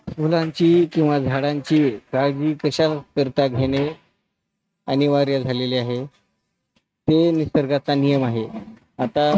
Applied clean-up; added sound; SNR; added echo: neural mask model RNNoise.